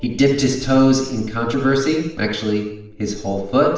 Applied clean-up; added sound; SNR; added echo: none; none; none; reverberation time 0.8 s.